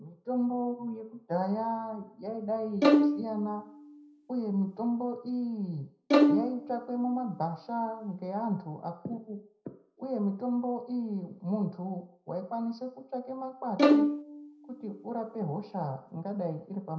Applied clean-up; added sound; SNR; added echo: none; Bowed string instrument; -5 dB; reverberation time 0.5 s.